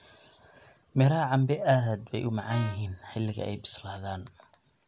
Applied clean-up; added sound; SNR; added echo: none; Brass instrument; 14 dB; none.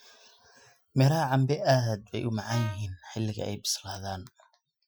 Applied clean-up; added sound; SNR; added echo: classical method Wiener filter.